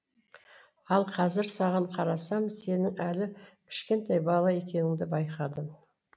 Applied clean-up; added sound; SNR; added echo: none; none; none; none.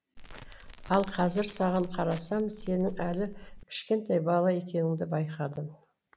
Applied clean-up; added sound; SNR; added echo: none; Crackle; 13 dB; none.